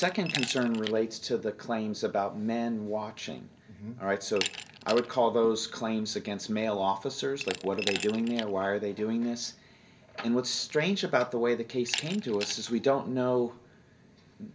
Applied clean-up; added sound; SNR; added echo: none; Glass; 13 dB; reverberation time 0.2 s.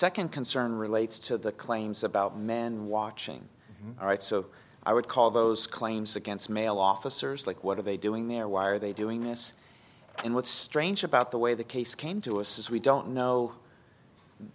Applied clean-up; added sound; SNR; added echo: none; none; none; none.